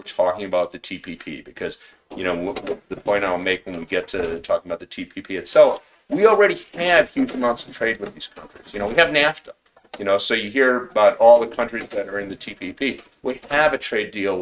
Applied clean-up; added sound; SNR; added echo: neural mask model RNNoise.